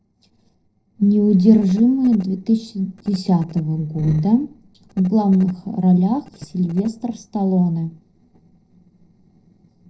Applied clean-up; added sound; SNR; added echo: neural separator model SepFormer DNS4.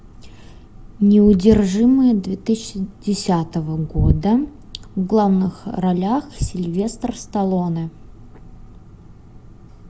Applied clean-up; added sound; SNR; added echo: none; none; none; none.